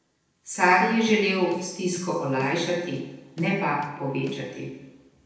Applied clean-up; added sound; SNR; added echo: neural separator model SepFormer DNS4.